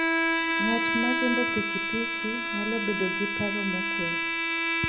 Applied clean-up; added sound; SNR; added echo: none; Bowed string instrument; -4 dB; none.